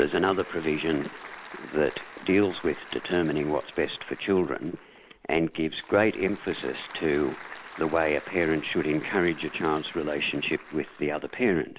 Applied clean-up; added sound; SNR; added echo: none; Applause / Crowd; 17 dB; none.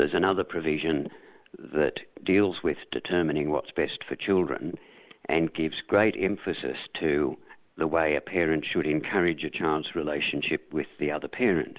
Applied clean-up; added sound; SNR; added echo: none; none; none; none.